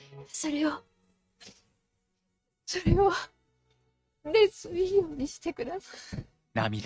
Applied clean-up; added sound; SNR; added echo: neural mask model RNNoise.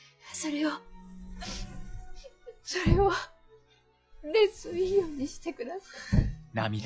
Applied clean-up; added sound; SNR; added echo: classical method log-MMSE.